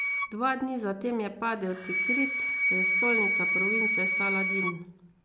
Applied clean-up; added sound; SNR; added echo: none; Wind instrument, woodwind instrument; -3 dB; none.